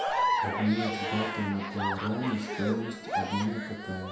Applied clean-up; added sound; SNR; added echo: none; Crowd / Cheering; 0 dB; reverberation time 0.7 s.